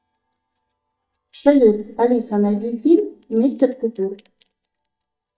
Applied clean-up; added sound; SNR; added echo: neural mask model DeepFilterNet 3.